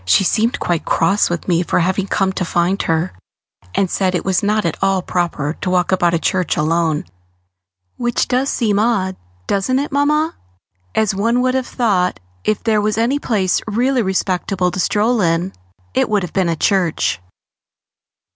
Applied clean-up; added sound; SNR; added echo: none; none; none; none.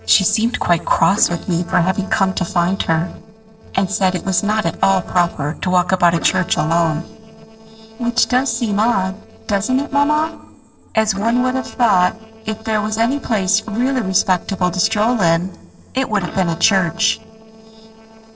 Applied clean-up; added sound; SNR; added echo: neural separator model SepFormer DNS4.